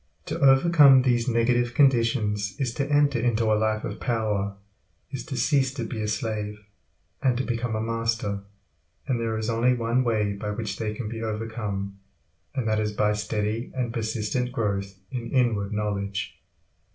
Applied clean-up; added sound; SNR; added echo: none; none; none; reverberation time 0.2 s.